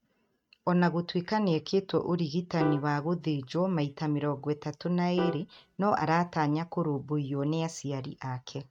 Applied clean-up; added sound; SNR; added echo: neural mask model RNNoise.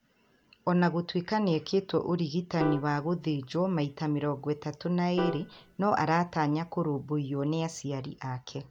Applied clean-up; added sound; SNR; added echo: none; Piano; 12 dB; none.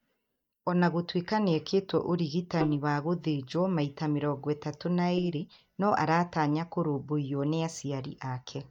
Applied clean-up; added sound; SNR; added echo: neural mask model DeepFilterNet 3.